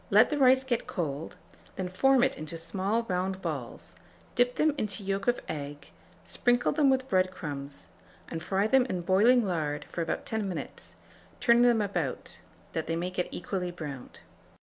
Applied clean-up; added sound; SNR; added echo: none; none; none; none.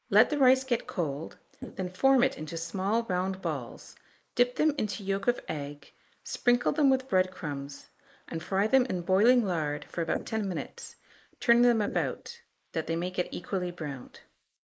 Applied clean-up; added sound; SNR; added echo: neural mask model Resemble Enhance denoiser.